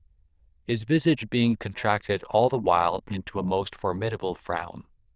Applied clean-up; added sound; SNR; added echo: neural diffusion model UNIVERSE++.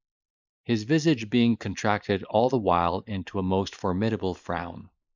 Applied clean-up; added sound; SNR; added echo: neural mask model Resemble Enhance denoiser.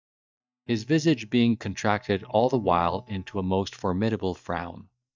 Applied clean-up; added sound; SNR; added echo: neural mask model DeepFilterNet 3.